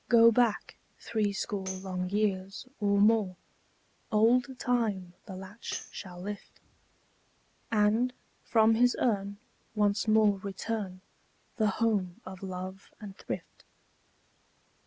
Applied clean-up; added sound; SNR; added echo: none; Tambourine; 18 dB; none.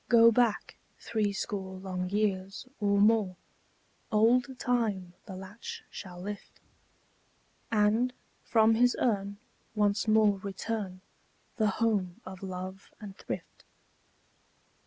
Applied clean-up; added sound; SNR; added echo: none; none; none; none.